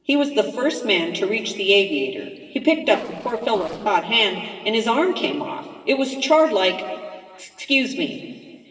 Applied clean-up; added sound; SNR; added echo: neural separator model SepFormer DNS4.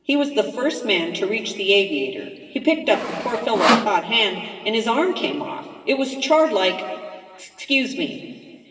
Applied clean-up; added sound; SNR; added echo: none; Sawing; 1 dB; reverberation time 2.0 s.